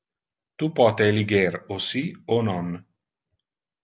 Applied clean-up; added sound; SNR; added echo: none; none; none; none.